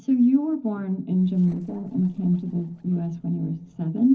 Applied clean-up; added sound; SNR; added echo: neural separator model SepFormer DNS4.